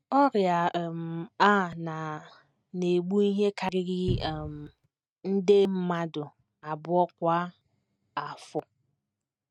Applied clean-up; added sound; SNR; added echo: neural mask model RNNoise.